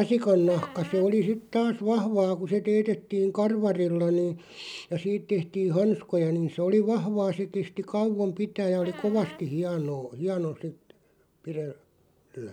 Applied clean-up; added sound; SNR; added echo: none; Squeak; 19 dB; none.